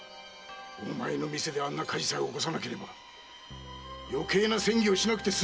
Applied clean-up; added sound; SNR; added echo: none; none; none; none.